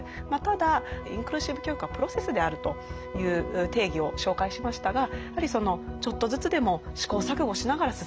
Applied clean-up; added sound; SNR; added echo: none; Wind instrument, woodwind instrument; 15 dB; none.